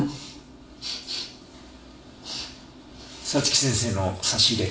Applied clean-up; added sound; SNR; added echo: none; none; none; reverberation time 0.7 s.